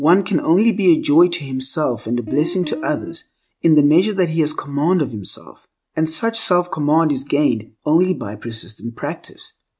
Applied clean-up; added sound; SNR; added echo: neural mask model RNNoise.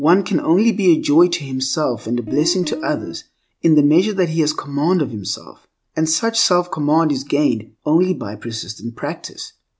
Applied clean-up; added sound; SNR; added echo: none; Guitar; 10 dB; none.